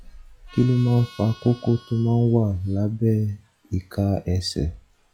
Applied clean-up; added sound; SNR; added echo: classical method log-MMSE.